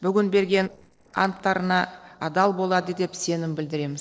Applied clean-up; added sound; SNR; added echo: neural separator model SepFormer DNS4.